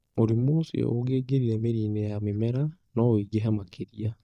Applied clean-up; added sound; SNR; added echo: neural mask model DeepFilterNet 3.